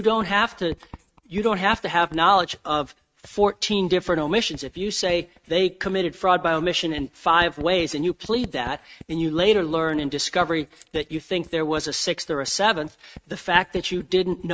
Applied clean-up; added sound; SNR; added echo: neural mask model RNNoise.